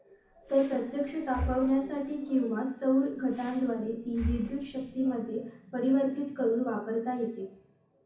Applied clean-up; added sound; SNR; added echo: none; Breathing; 11 dB; reverberation time 0.6 s.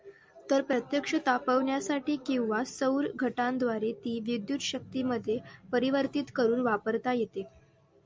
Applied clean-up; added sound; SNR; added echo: none; none; none; none.